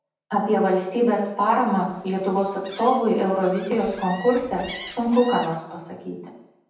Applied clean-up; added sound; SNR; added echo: none; Gull, seagull; 16 dB; reverberation time 0.9 s.